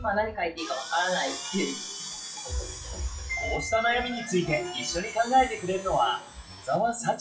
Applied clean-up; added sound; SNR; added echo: classical method WPE with log-MMSE.